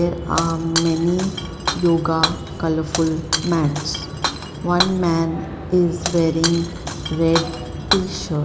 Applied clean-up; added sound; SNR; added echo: none; Shatter; 7 dB; none.